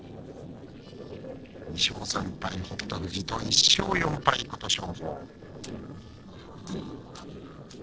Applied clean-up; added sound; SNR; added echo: neural separator model SepFormer DNS4.